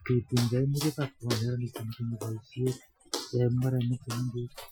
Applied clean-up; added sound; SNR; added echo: classical method Wiener filter.